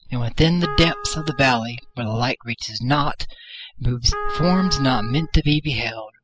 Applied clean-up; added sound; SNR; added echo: classical method spectral subtraction.